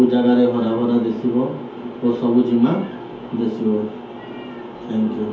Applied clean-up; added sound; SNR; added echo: none; none; none; reverberation time 0.5 s.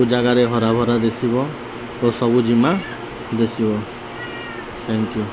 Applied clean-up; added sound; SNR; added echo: none; none; none; none.